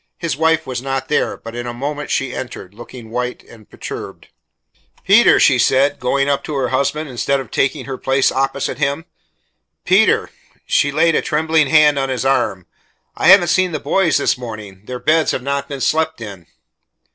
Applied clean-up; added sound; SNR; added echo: none; none; none; none.